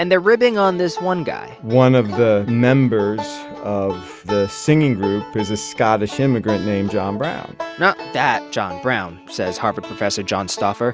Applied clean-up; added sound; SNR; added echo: none; none; none; none.